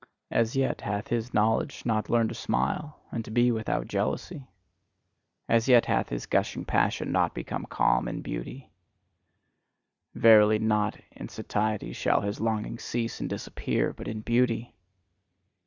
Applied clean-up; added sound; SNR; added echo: none; none; none; none.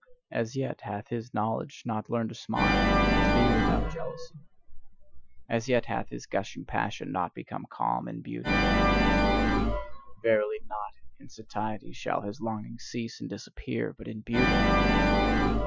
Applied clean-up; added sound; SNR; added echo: classical method Wiener filter.